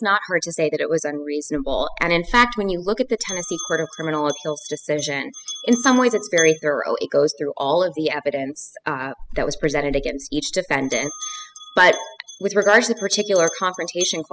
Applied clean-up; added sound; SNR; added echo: classical method spectral subtraction.